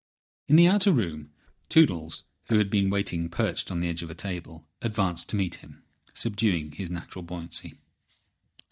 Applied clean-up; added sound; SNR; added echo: neural mask model DeepFilterNet 3.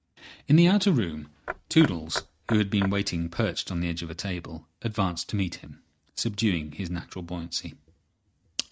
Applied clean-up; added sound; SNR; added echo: neural mask model RNNoise.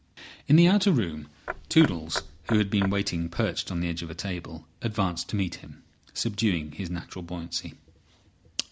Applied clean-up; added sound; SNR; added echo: none; Knock / Wood; 11 dB; none.